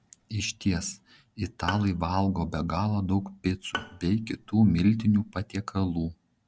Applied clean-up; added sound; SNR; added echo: none; Bowed string instrument; 15 dB; none.